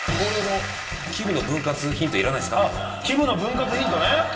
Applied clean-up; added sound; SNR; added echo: none; none; none; reverberation time 1.3 s.